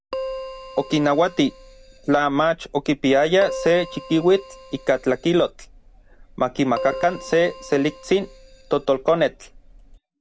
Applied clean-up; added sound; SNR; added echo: none; Keyboard (musical); 14 dB; none.